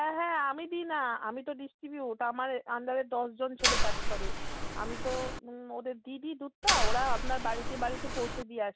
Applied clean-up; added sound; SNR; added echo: none; Mechanisms; -5 dB; none.